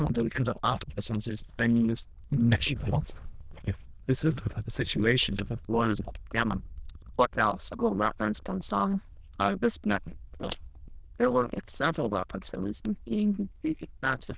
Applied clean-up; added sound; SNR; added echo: neural diffusion model UNIVERSE++.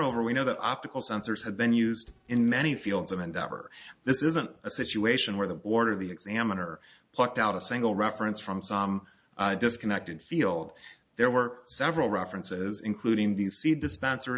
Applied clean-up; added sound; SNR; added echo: none; none; none; none.